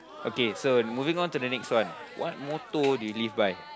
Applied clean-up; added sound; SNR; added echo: none; Crowd; 14 dB; none.